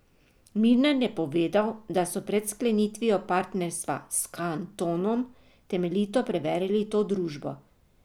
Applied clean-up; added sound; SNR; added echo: none; none; none; none.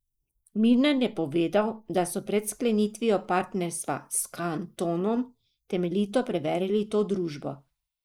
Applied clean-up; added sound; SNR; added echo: neural mask model Resemble Enhance denoiser.